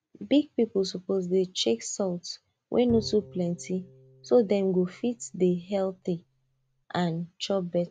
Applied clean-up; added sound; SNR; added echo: none; Bowed string instrument; 19 dB; none.